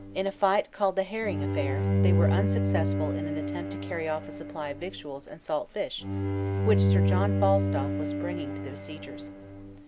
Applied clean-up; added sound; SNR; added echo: none; Bowed string instrument; -3 dB; none.